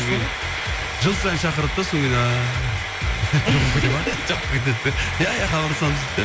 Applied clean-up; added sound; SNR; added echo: none; Frying (food); 6 dB; none.